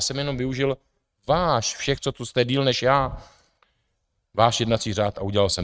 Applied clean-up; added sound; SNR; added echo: neural mask model RNNoise.